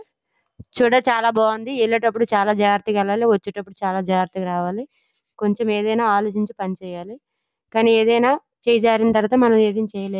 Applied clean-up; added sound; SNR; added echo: none; none; none; none.